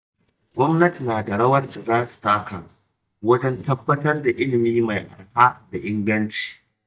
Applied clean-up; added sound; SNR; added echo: neural mask model DeepFilterNet 3.